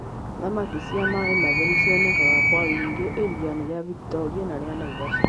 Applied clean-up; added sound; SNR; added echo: none; Animal; -3 dB; none.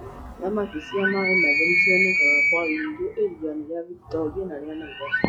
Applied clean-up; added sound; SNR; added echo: classical method log-MMSE.